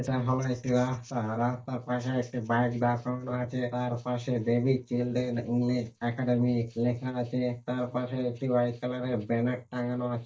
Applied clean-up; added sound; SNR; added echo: neural mask model DeepFilterNet 3.